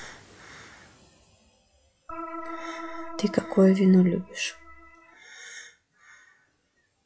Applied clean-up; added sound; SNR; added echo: classical method log-MMSE.